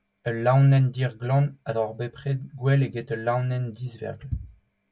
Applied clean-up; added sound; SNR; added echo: none; none; none; none.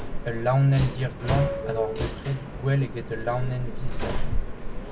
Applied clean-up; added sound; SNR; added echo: none; Subway, metro, underground; 1 dB; none.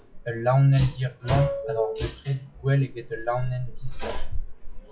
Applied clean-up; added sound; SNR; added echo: classical method log-MMSE.